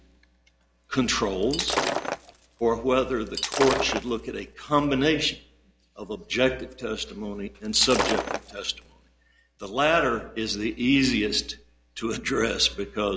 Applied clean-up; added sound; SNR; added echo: none; Shatter; 4 dB; none.